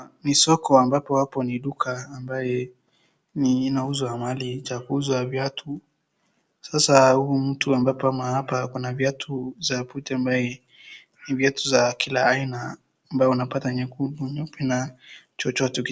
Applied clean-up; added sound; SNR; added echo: none; none; none; none.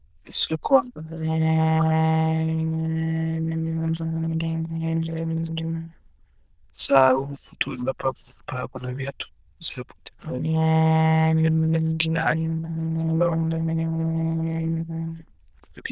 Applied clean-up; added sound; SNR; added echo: neural diffusion model UNIVERSE++.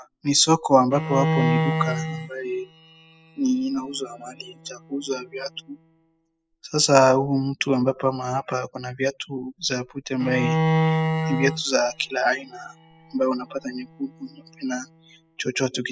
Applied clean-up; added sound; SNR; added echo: classical method spectral subtraction.